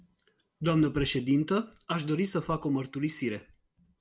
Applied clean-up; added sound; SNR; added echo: none; none; none; none.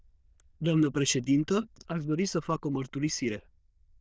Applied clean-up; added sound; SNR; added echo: neural diffusion model UNIVERSE++.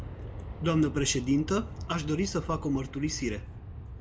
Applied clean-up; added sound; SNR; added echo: none; Aircraft; 9 dB; none.